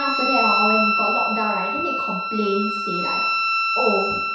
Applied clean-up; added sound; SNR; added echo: none; Wind instrument, woodwind instrument; -3 dB; reverberation time 0.7 s.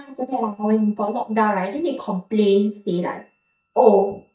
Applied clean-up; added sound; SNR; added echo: neural mask model DeepFilterNet 3.